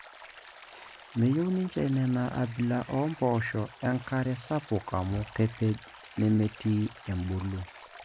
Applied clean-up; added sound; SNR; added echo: none; Stream; 20 dB; none.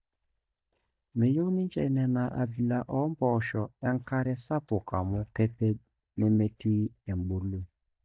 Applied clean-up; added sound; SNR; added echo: neural mask model DeepFilterNet 3.